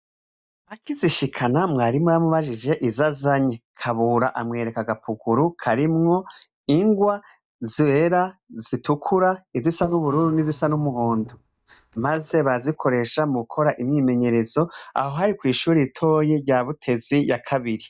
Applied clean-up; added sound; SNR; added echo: neural mask model DeepFilterNet 3.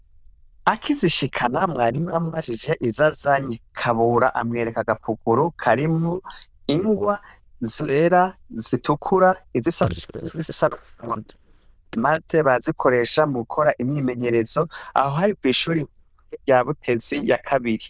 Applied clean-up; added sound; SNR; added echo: neural diffusion model UNIVERSE++.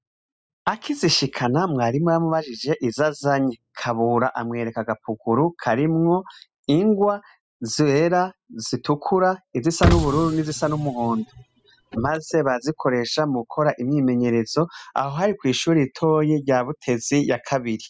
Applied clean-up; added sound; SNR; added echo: classical method spectral subtraction.